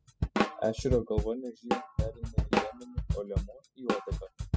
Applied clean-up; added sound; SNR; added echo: classical method spectral subtraction.